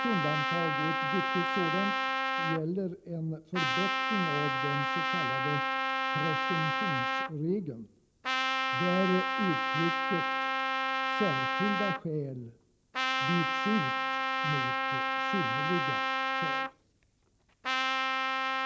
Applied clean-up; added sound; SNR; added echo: none; Trumpet; -4 dB; none.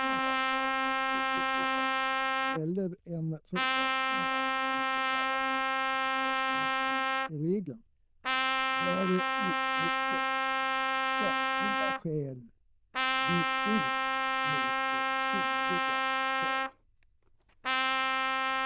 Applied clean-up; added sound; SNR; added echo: neural diffusion model UNIVERSE++.